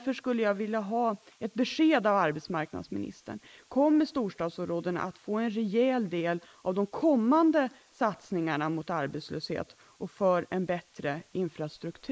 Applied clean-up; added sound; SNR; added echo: neural mask model Resemble Enhance denoiser.